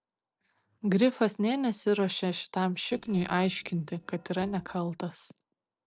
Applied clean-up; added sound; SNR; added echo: neural separator model SepFormer DNS4.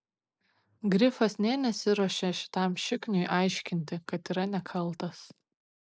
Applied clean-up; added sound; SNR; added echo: neural mask model Resemble Enhance denoiser.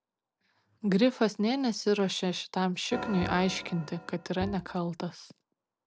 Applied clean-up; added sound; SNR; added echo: none; Bowed string instrument + Organ; 11 dB; none.